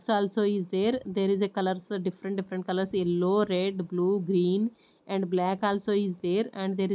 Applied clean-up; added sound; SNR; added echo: none; none; none; none.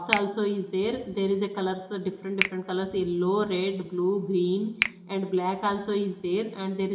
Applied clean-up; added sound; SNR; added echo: none; Finger snapping; 10 dB; reverberation time 1.0 s.